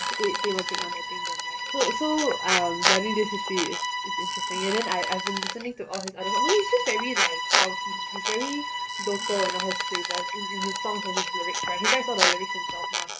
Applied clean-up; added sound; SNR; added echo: none; Bowed string instrument + Squeak; -3 dB; none.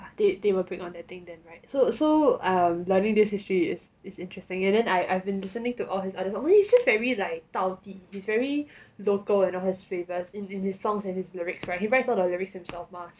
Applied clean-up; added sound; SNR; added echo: none; none; none; none.